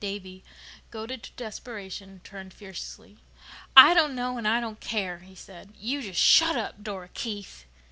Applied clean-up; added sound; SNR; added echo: none; none; none; none.